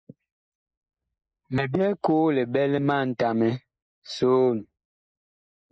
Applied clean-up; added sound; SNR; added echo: neural mask model Resemble Enhance denoiser.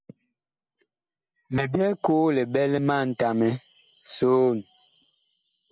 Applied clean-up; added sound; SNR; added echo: none; none; none; none.